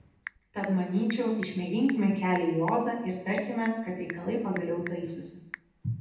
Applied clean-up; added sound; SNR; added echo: none; Telephone / Typing; 17 dB; reverberation time 0.8 s.